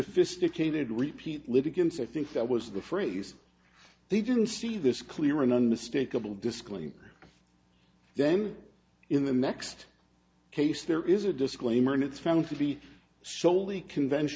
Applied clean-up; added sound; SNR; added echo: none; none; none; none.